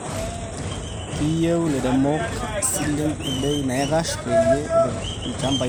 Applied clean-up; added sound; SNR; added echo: none; none; none; none.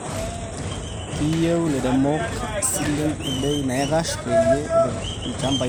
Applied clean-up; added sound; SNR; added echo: none; Gunshot, gunfire; 19 dB; none.